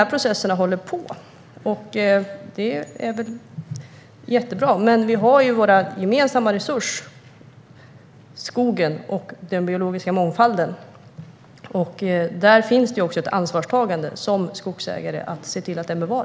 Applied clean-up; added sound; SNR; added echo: none; none; none; none.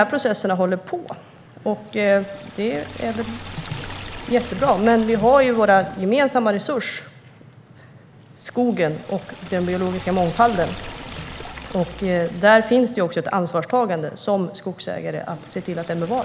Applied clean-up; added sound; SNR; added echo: none; Liquid; 17 dB; none.